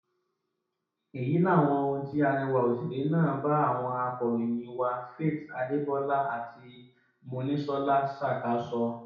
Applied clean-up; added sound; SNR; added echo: none; none; none; reverberation time 0.6 s.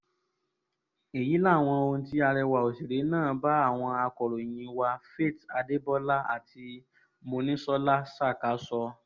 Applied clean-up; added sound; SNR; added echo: none; none; none; none.